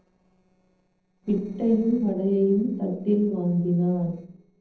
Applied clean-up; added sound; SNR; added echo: neural separator model SepFormer DNS4.